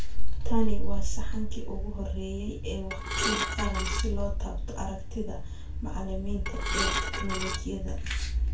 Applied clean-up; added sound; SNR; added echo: none; Dishes, pots, and pans / Glass; 8 dB; reverberation time 0.2 s.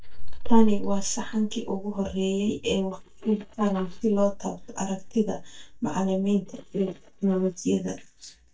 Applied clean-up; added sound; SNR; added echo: neural mask model DeepFilterNet 3.